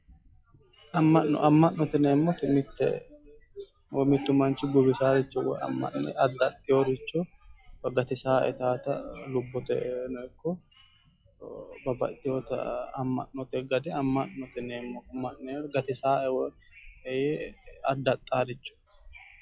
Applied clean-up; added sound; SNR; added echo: classical method log-MMSE.